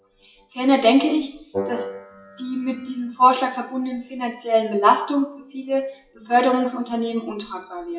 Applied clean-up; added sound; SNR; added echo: classical method WPE with log-MMSE.